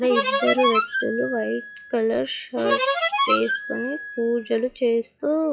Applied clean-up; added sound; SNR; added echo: classical method log-MMSE.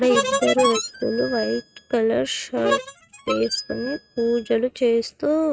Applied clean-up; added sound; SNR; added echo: neural mask model RNNoise.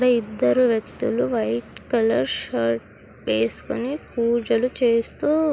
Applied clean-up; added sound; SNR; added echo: none; none; none; none.